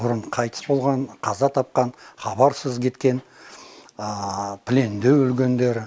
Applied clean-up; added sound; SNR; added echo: none; none; none; none.